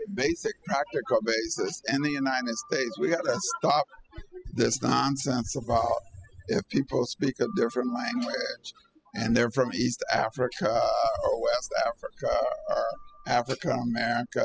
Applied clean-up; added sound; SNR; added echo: classical method spectral subtraction.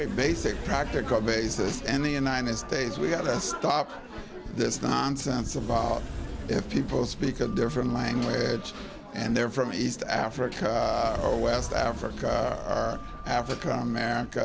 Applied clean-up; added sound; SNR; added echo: none; Sliding door; 11 dB; none.